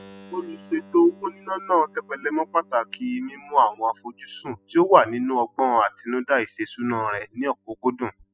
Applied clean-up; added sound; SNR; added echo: classical method spectral subtraction.